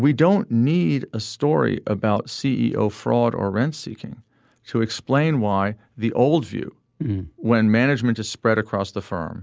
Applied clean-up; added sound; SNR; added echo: none; none; none; none.